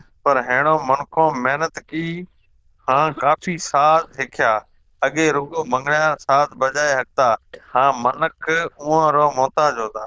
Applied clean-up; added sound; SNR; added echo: neural diffusion model UNIVERSE++.